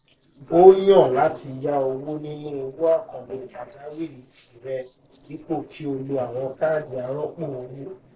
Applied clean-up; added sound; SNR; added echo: neural separator model SepFormer DNS4.